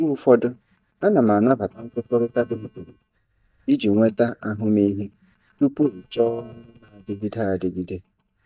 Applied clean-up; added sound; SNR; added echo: neural mask model DeepFilterNet 3.